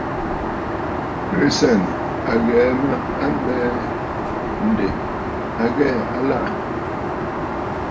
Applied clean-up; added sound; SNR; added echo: none; Aircraft; 1 dB; reverberation time 0.7 s.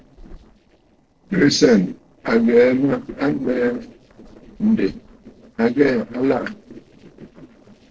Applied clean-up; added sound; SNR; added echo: neural separator model SepFormer DNS4.